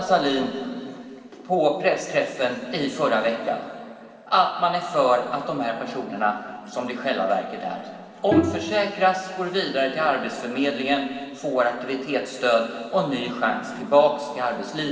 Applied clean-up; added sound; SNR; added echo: none; Bowed string instrument; 5 dB; reverberation time 2.5 s.